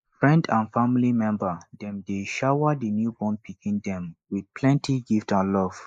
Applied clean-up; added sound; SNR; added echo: neural mask model Resemble Enhance denoiser.